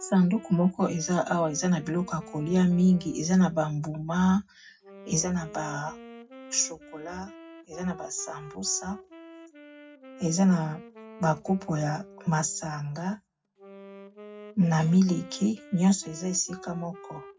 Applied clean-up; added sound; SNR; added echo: none; Wind instrument, woodwind instrument; 19 dB; reverberation time 0.4 s.